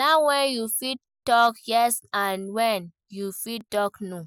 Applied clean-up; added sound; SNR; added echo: none; none; none; none.